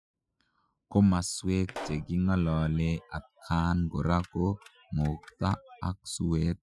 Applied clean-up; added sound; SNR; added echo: classical method Wiener filter.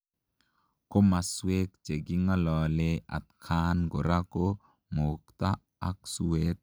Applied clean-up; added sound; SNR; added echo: none; none; none; none.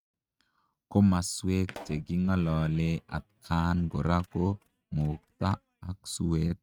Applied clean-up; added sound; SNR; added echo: neural mask model RNNoise.